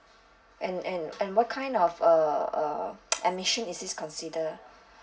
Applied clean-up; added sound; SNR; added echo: none; none; none; reverberation time 0.2 s.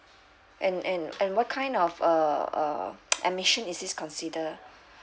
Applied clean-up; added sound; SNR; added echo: none; none; none; none.